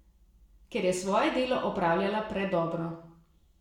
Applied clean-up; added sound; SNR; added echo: none; none; none; reverberation time 0.7 s.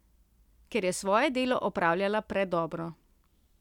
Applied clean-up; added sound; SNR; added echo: none; none; none; none.